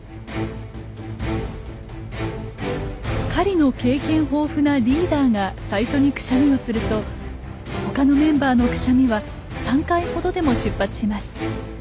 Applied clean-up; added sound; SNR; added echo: none; none; none; none.